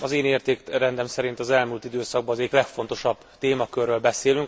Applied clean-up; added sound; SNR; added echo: none; none; none; none.